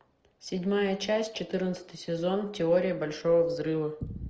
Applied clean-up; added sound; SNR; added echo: none; none; none; none.